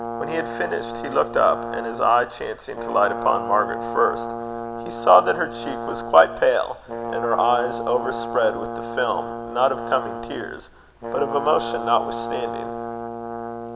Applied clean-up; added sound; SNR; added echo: none; Brass instrument; 7 dB; reverberation time 1.3 s.